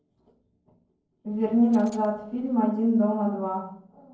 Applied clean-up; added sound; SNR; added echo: neural separator model SepFormer DNS4.